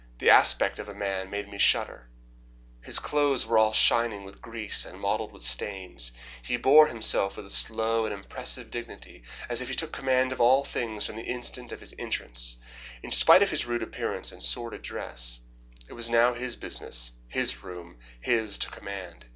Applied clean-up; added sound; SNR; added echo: none; none; none; none.